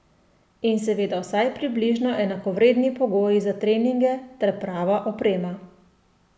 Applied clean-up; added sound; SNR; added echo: none; none; none; none.